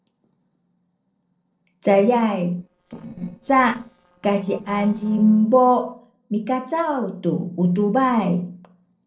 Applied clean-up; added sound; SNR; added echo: neural separator model SepFormer DNS4.